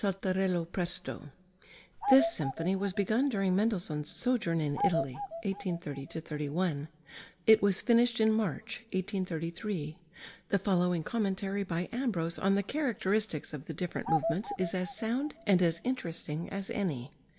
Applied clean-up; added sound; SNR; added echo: none; Bird vocalization, bird call, bird song; 7 dB; reverberation time 0.5 s.